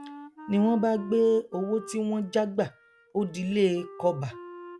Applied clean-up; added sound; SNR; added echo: none; Wind instrument, woodwind instrument; 18 dB; none.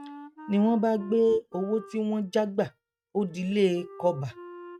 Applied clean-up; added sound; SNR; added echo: neural mask model RNNoise.